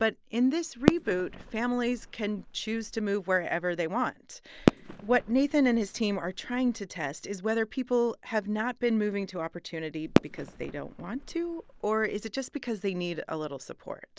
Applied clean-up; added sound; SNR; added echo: none; Fireworks; 3 dB; none.